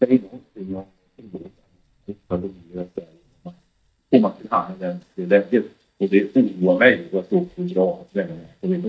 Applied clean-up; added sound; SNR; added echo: neural mask model DeepFilterNet 3.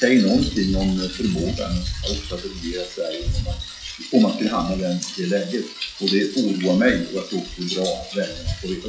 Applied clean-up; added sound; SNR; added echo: classical method WPE with log-MMSE.